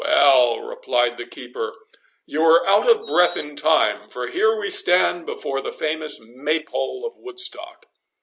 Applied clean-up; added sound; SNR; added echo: none; Bird vocalization, bird call, bird song; 17 dB; none.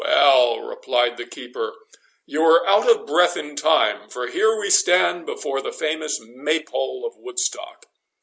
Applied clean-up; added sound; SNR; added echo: none; none; none; none.